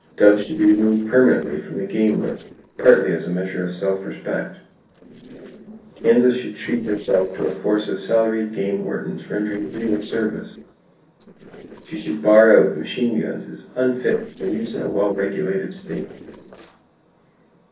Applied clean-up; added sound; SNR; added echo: neural separator model SepFormer DNS4.